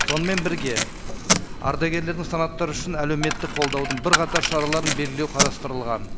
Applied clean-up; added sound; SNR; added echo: none; Packing tape, duct tape + Coin (dropping); 0 dB; none.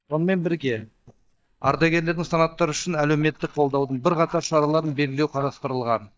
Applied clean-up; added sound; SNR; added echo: neural mask model DeepFilterNet 3.